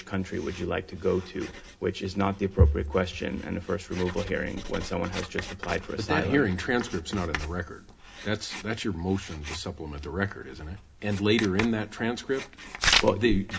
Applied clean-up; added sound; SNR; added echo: none; Writing; 8 dB; reverberation time 0.3 s.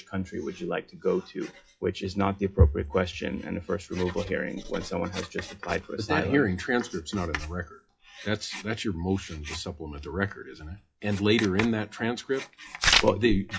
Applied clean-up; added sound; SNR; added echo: classical method WPE with log-MMSE.